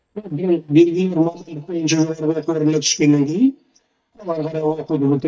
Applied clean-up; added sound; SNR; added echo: neural mask model DeepFilterNet 3.